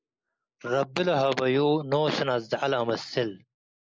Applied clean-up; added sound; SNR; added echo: neural mask model Resemble Enhance denoiser.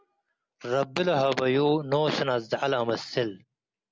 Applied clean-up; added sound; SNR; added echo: none; none; none; none.